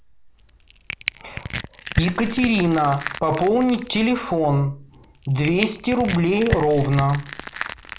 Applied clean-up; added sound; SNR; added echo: none; Crushing; 10 dB; none.